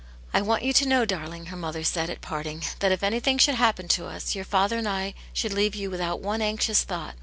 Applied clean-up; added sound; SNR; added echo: none; none; none; none.